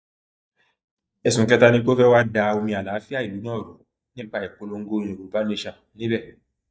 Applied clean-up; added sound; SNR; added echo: neural mask model DeepFilterNet 3.